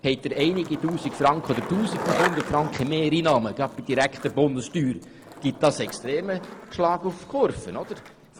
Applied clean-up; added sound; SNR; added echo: none; Skateboard; 10 dB; none.